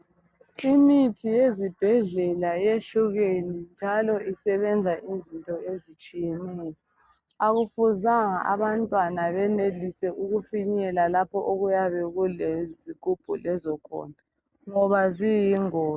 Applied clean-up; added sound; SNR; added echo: none; none; none; none.